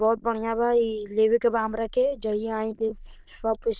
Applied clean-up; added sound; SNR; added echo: neural diffusion model UNIVERSE++.